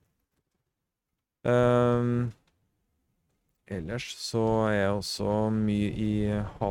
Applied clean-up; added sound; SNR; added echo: neural mask model RNNoise.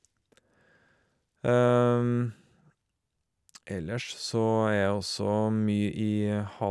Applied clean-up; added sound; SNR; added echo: none; none; none; none.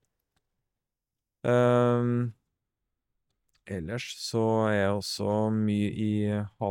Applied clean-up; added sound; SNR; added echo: neural mask model DeepFilterNet 3.